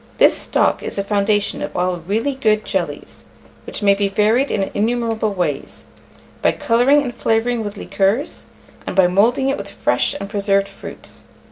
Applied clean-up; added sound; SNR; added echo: none; none; none; none.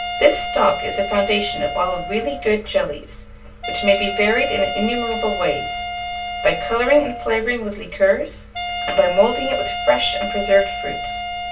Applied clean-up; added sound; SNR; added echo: none; Wind instrument, woodwind instrument; 7 dB; reverberation time 0.2 s.